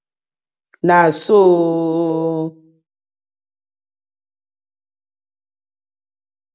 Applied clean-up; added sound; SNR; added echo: none; none; none; none.